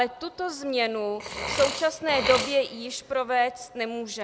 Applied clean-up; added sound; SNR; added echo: none; Burping, eructation; 9 dB; none.